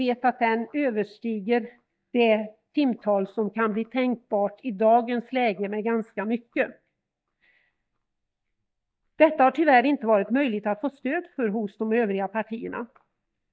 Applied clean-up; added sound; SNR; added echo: neural mask model DeepFilterNet 3.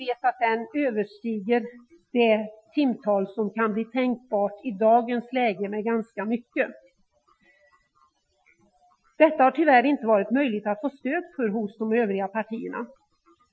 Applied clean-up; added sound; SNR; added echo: classical method Wiener filter.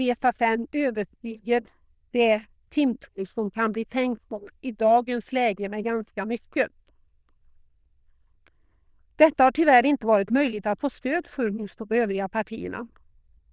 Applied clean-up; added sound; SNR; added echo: neural diffusion model UNIVERSE++.